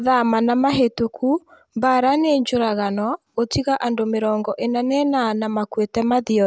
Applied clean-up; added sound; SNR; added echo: none; none; none; none.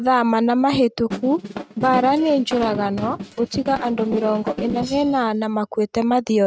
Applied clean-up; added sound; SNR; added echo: neural mask model RNNoise.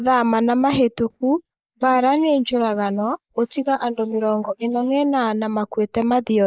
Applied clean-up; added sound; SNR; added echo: neural mask model Resemble Enhance denoiser.